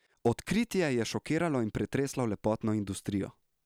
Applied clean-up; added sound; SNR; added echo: none; none; none; none.